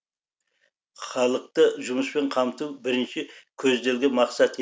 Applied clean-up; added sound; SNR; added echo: none; none; none; none.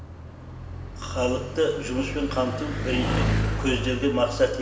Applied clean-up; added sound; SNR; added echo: none; Bicycle; 2 dB; reverberation time 1.3 s.